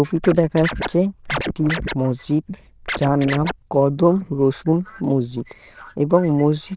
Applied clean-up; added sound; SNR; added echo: neural diffusion model UNIVERSE++.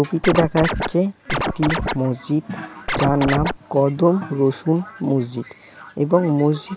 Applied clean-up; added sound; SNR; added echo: none; Scratching (performance technique); 3 dB; none.